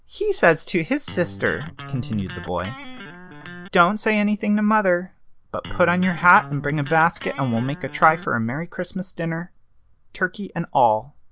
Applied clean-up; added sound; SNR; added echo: none; Electric guitar; 14 dB; none.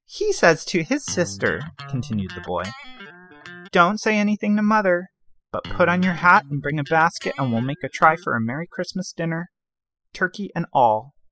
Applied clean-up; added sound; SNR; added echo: classical method spectral subtraction.